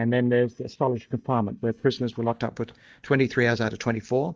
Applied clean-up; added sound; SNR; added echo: neural mask model DeepFilterNet 3.